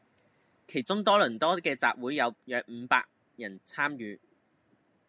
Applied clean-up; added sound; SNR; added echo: none; none; none; none.